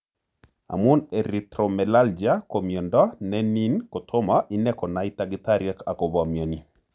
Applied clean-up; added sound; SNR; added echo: none; none; none; none.